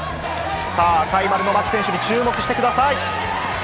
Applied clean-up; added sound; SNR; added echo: none; none; none; none.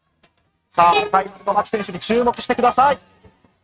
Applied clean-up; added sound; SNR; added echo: neural mask model RNNoise.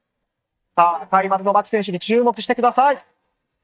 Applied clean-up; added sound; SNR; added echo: neural mask model DeepFilterNet 3.